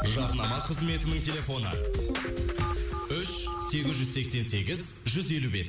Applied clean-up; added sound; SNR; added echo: none; Bowed string instrument; 14 dB; none.